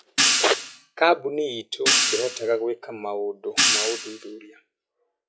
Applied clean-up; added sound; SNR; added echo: classical method log-MMSE.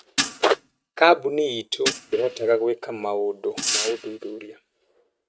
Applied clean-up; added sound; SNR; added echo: neural mask model RNNoise.